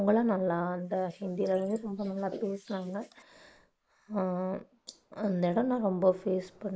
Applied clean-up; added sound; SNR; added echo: neural mask model Resemble Enhance denoiser.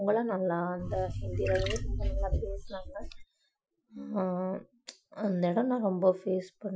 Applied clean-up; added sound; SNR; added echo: classical method Wiener filter.